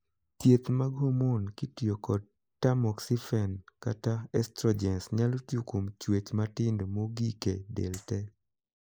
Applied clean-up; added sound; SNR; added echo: neural mask model Resemble Enhance denoiser.